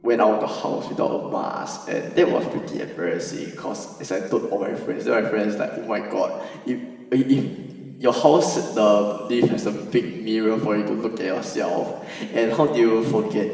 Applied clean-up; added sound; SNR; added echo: none; none; none; reverberation time 2.4 s.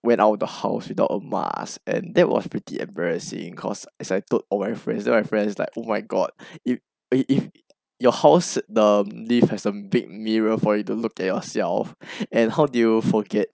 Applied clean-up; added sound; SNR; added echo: none; none; none; none.